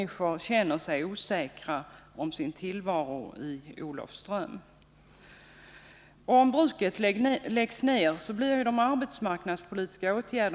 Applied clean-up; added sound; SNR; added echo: none; none; none; none.